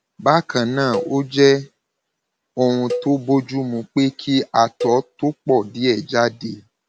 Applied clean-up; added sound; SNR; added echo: none; Cowbell; 13 dB; none.